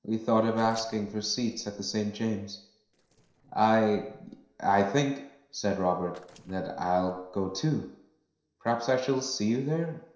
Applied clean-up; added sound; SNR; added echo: neural separator model SepFormer DNS4.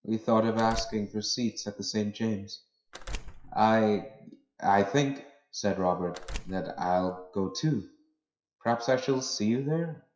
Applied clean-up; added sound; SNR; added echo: classical method WPE with log-MMSE.